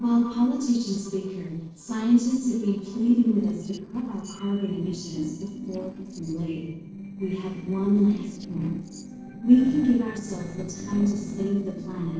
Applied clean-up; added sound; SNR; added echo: neural separator model SepFormer DNS4.